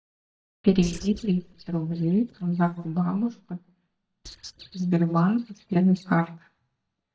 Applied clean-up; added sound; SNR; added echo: neural mask model DeepFilterNet 3.